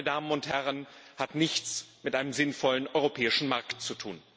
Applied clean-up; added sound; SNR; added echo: none; none; none; none.